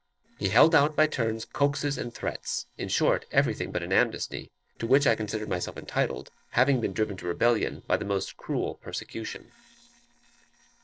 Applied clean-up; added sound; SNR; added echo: neural separator model SepFormer DNS4.